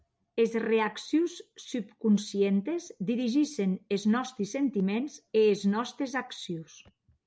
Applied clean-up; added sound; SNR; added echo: none; none; none; none.